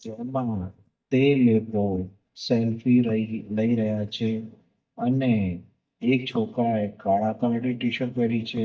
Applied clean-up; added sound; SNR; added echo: neural mask model DeepFilterNet 3.